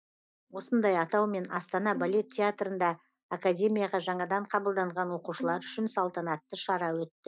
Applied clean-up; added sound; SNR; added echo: neural mask model DeepFilterNet 3.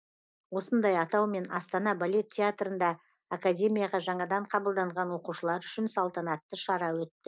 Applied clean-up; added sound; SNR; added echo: none; none; none; none.